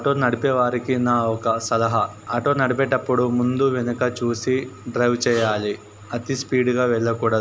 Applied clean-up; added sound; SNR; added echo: none; none; none; none.